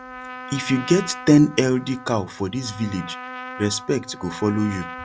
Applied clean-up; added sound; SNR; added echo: none; Trumpet; 14 dB; none.